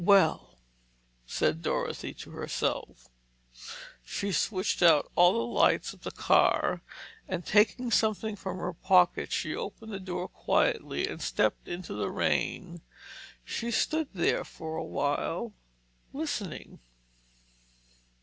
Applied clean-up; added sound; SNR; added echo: none; none; none; none.